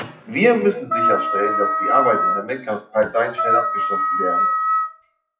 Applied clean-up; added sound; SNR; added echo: classical method WPE with log-MMSE.